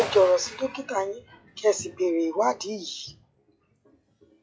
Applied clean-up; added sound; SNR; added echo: classical method log-MMSE.